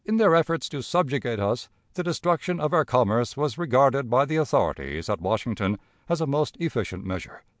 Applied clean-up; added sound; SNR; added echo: none; none; none; none.